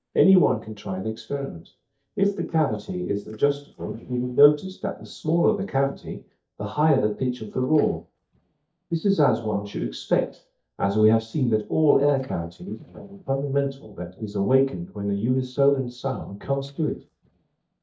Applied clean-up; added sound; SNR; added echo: neural mask model DeepFilterNet 3.